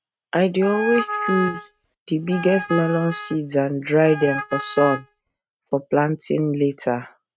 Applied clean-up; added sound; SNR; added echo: neural mask model RNNoise.